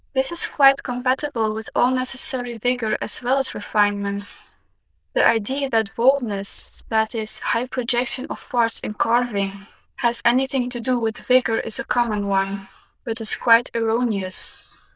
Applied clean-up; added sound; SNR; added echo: neural diffusion model UNIVERSE++.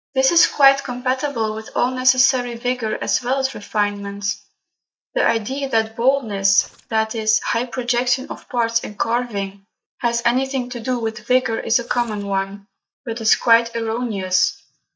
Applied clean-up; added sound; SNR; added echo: neural mask model DeepFilterNet 3.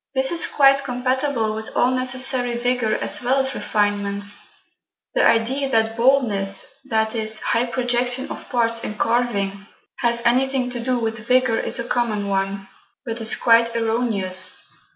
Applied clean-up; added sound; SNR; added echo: none; none; none; none.